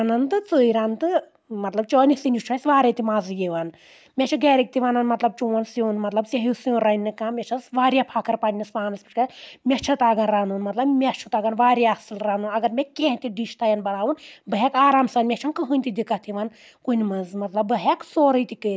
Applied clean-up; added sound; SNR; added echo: none; none; none; none.